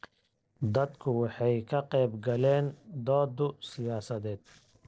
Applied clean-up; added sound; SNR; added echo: neural separator model SepFormer DNS4.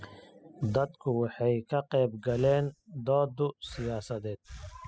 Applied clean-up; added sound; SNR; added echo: classical method spectral subtraction.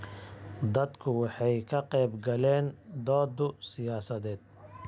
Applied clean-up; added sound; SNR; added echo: none; none; none; none.